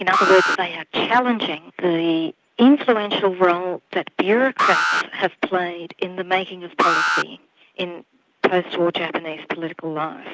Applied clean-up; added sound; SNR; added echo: none; Alarm; 3 dB; none.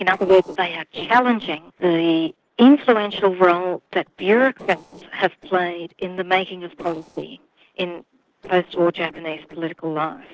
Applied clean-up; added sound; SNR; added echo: neural separator model SepFormer DNS4.